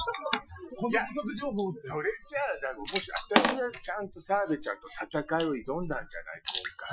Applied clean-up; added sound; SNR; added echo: classical method Wiener filter.